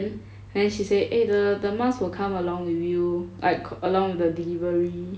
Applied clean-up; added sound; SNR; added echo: none; none; none; none.